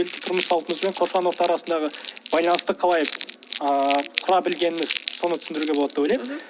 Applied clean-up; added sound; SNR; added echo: none; Crumpling, crinkling; 12 dB; none.